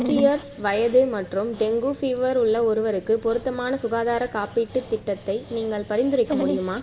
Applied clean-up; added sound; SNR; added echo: none; Dog; 11 dB; reverberation time 1.4 s.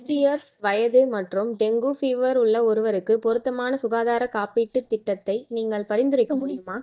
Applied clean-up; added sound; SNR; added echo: neural mask model DeepFilterNet 3.